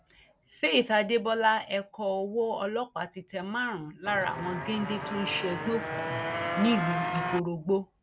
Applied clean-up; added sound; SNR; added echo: none; Motorcycle; 3 dB; none.